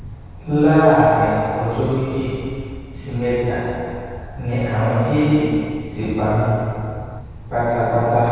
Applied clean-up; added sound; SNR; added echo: none; Wind; 16 dB; reverberation time 2.2 s.